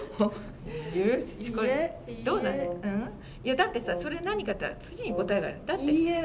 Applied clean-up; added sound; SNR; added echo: none; Brass instrument; 11 dB; none.